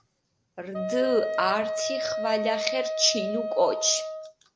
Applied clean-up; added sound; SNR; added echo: none; Wind instrument, woodwind instrument; 3 dB; none.